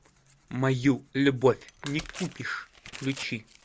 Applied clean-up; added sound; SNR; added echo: none; Crushing + Tearing; 18 dB; none.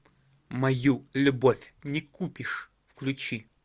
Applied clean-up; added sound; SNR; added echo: none; none; none; none.